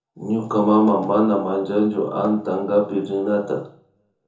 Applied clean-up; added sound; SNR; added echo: none; none; none; reverberation time 0.7 s.